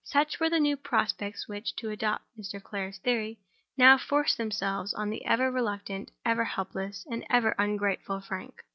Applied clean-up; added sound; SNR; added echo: none; none; none; none.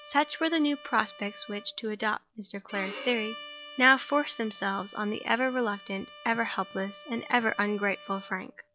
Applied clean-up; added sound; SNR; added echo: none; Bowed string instrument; 17 dB; none.